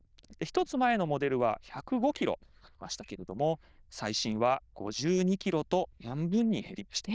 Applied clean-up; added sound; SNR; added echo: neural diffusion model UNIVERSE++.